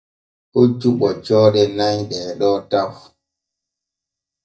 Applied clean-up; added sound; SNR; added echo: neural mask model DeepFilterNet 3.